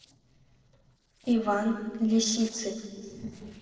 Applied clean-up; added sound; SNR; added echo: neural separator model SepFormer DNS4.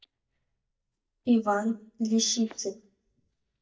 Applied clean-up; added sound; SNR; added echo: neural mask model DeepFilterNet 3.